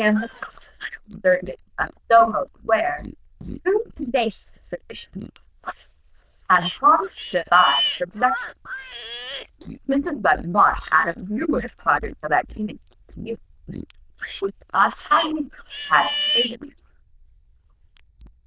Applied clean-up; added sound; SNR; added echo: neural diffusion model UNIVERSE++.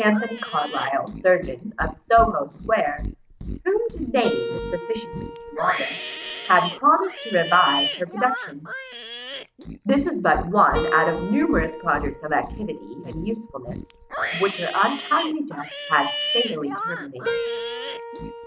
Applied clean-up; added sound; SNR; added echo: none; Livestock, farm animals, working animals + Keyboard (musical); 7 dB; none.